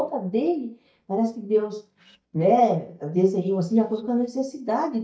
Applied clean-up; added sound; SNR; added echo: neural mask model DeepFilterNet 3.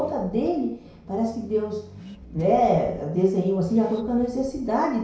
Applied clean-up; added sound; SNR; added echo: none; Accelerating, revving, vroom / Car; 20 dB; reverberation time 0.6 s.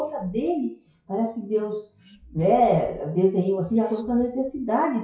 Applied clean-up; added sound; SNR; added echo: classical method WPE with log-MMSE.